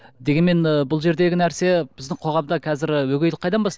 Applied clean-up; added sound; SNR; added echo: none; none; none; none.